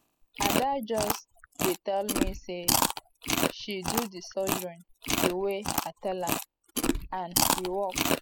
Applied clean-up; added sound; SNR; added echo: classical method spectral subtraction.